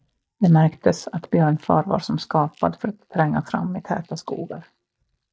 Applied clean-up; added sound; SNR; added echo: neural mask model DeepFilterNet 3.